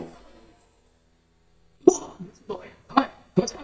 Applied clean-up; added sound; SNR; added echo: neural mask model DeepFilterNet 3.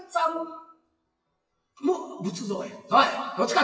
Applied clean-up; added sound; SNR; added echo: classical method WPE with log-MMSE.